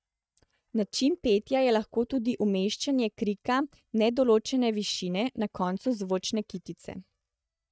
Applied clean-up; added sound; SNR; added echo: neural mask model DeepFilterNet 3.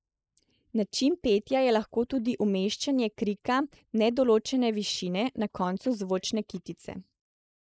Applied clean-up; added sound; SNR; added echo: neural mask model Resemble Enhance denoiser.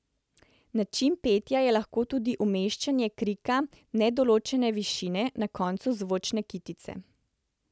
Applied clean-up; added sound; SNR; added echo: none; none; none; none.